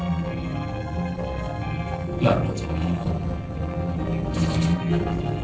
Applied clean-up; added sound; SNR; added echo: neural separator model SepFormer DNS4.